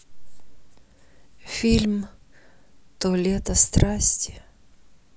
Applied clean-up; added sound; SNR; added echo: none; none; none; none.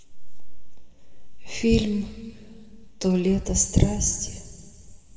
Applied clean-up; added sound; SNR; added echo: none; none; none; reverberation time 2.3 s.